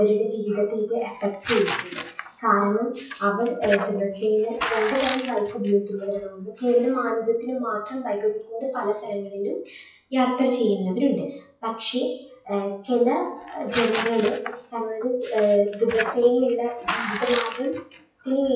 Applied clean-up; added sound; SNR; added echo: classical method WPE with log-MMSE.